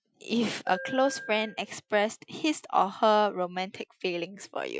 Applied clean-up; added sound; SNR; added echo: classical method Wiener filter.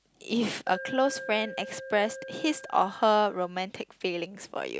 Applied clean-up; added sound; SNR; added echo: none; Alarm; 13 dB; none.